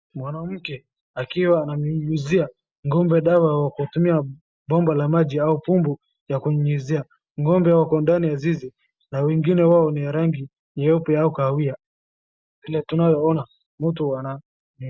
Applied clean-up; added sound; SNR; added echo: none; none; none; none.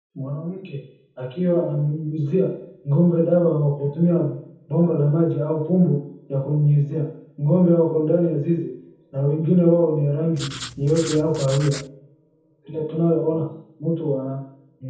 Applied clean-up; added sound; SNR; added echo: none; Writing; 13 dB; reverberation time 0.7 s.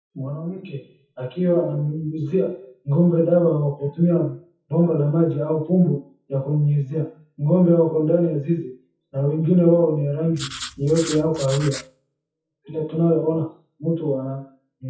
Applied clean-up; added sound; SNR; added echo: classical method WPE with log-MMSE.